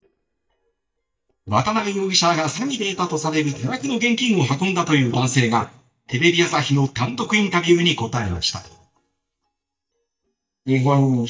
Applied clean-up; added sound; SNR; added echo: neural mask model DeepFilterNet 3.